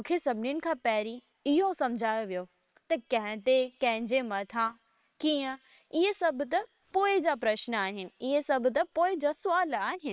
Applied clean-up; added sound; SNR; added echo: neural separator model SepFormer WHAM!.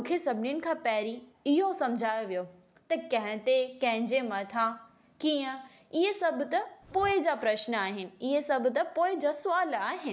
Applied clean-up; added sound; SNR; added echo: none; Zipper (clothing); 16 dB; none.